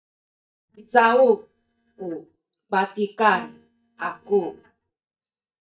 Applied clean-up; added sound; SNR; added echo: neural mask model DeepFilterNet 3.